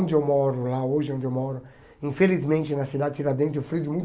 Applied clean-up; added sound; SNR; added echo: none; none; none; none.